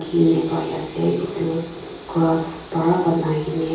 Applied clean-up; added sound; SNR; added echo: none; Train; 13 dB; reverberation time 0.7 s.